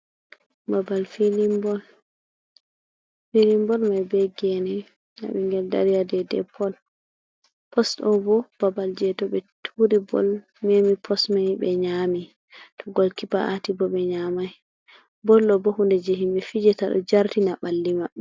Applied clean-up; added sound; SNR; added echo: none; none; none; none.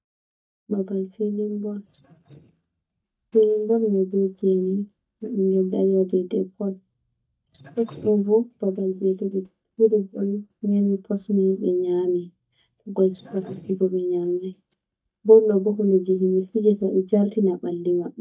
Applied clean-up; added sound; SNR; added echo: neural mask model DeepFilterNet 3.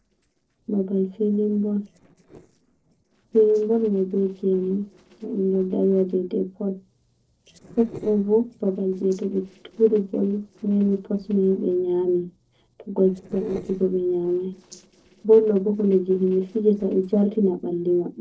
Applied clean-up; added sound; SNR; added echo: neural separator model SepFormer DNS4.